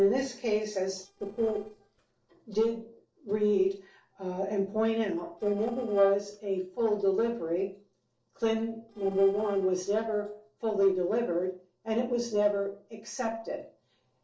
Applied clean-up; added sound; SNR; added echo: neural separator model SepFormer DNS4.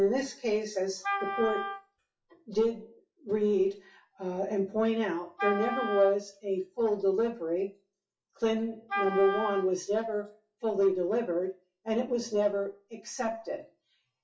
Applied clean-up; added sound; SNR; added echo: classical method WPE with log-MMSE.